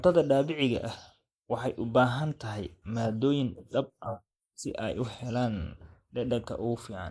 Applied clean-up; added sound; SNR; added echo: neural mask model Resemble Enhance denoiser.